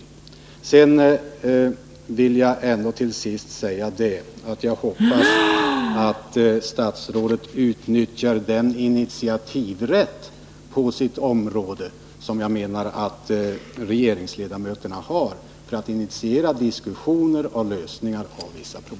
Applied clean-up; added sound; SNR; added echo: none; Gasp; 1 dB; none.